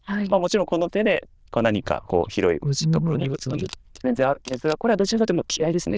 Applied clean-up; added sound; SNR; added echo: neural diffusion model UNIVERSE++.